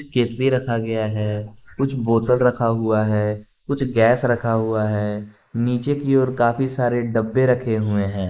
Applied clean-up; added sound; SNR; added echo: neural mask model Resemble Enhance denoiser.